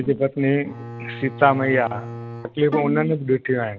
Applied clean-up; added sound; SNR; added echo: none; Bowed string instrument + Bowed string instrument; 12 dB; none.